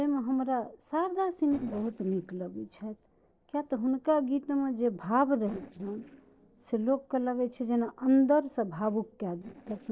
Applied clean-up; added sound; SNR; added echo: neural separator model SepFormer DNS4.